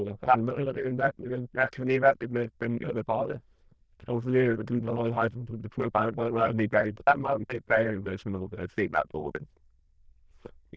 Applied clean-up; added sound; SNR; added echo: neural diffusion model UNIVERSE++.